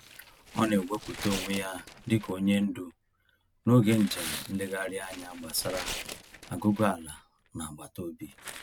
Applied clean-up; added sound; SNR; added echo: none; Tearing; 13 dB; none.